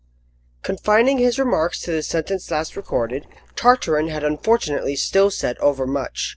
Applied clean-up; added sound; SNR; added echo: neural separator model SepFormer DNS4.